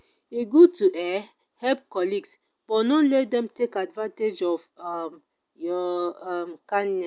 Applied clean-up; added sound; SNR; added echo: none; none; none; none.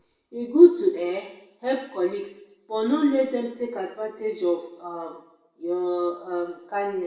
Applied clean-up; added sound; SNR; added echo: none; none; none; reverberation time 0.8 s.